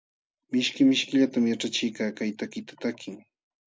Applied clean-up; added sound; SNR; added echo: none; none; none; none.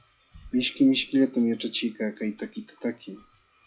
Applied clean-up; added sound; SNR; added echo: classical method log-MMSE.